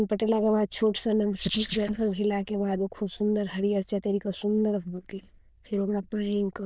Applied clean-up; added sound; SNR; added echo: neural diffusion model UNIVERSE++.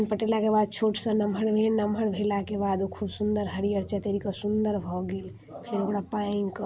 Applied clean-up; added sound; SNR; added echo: none; none; none; none.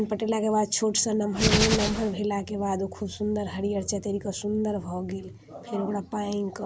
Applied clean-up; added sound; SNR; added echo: none; Hands; -2 dB; none.